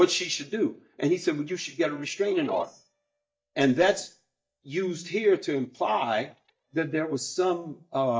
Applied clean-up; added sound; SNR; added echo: neural mask model DeepFilterNet 3.